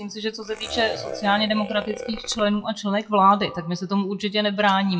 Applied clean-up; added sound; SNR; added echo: classical method WPE with log-MMSE.